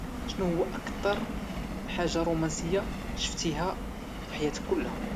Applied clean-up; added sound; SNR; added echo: none; Subway, metro, underground; 3 dB; none.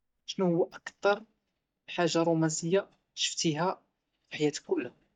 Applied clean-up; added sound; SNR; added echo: neural mask model DeepFilterNet 3.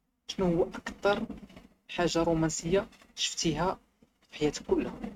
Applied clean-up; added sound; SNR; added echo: neural mask model RNNoise.